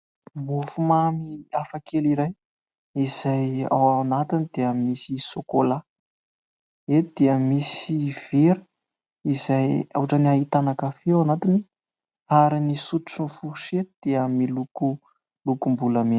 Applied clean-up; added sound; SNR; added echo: none; none; none; none.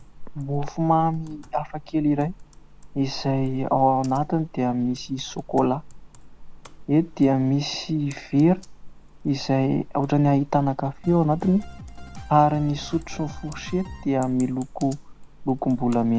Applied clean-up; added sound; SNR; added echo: none; Drum kit + Computer keyboard; 15 dB; none.